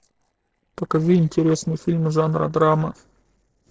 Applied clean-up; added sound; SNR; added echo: neural separator model SepFormer DNS4.